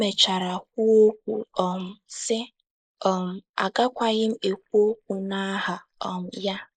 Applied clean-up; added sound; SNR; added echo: neural mask model Resemble Enhance denoiser.